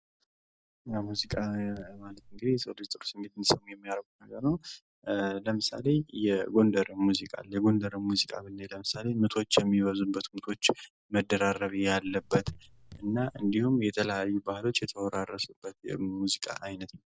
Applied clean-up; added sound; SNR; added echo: none; Raindrop / Drip; 15 dB; none.